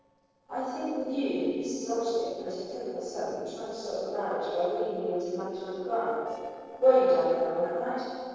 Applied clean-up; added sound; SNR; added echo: neural separator model SepFormer DNS4.